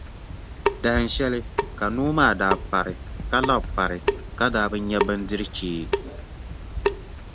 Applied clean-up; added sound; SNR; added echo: none; Drip / Sink (filling or washing) / Water tap, faucet; 4 dB; none.